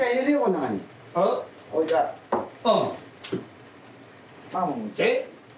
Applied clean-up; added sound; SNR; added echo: none; none; none; none.